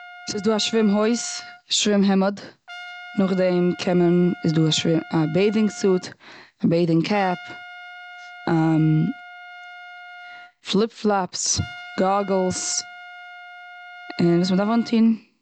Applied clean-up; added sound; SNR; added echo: none; Trumpet; 19 dB; none.